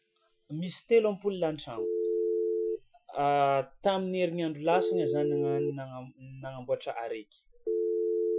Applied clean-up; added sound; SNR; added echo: classical method Wiener filter.